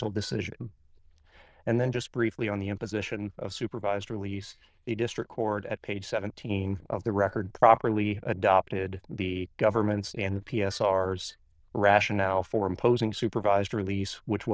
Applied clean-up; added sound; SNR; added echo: neural diffusion model UNIVERSE++.